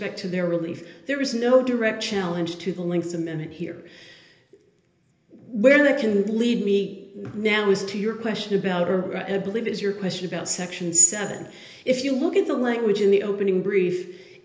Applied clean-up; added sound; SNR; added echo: none; none; none; reverberation time 1.4 s.